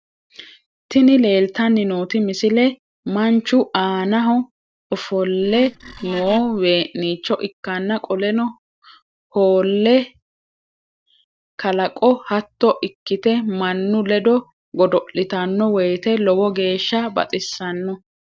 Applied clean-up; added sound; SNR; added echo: neural separator model SepFormer DNS4.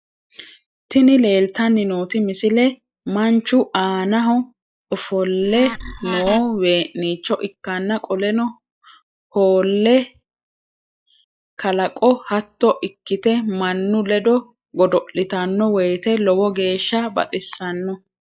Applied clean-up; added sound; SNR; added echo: classical method log-MMSE.